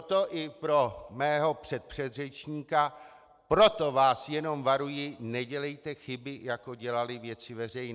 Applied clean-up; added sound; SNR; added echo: none; none; none; none.